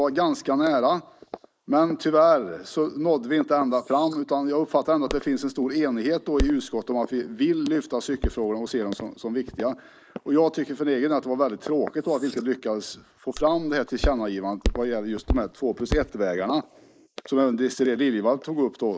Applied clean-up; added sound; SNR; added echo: neural mask model Resemble Enhance denoiser.